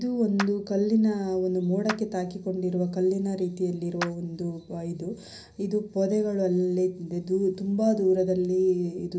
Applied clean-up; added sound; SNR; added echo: none; Clapping; 15 dB; reverberation time 0.5 s.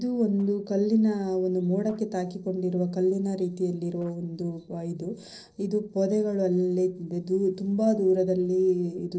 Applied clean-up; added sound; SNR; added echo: neural separator model SepFormer DNS4.